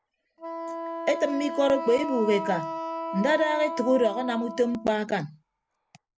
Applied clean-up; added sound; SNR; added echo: none; Wind instrument, woodwind instrument; 8 dB; none.